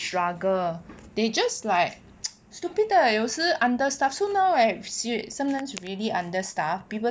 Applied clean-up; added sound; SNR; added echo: none; none; none; none.